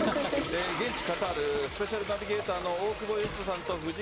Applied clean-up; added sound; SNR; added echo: none; Toilet flush; 4 dB; none.